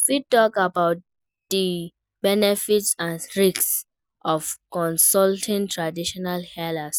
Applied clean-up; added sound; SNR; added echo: none; none; none; none.